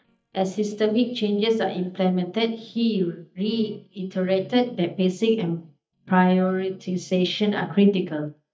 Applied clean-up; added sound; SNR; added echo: neural mask model DeepFilterNet 3.